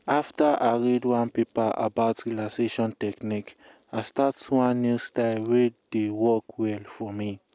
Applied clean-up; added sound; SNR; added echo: none; none; none; none.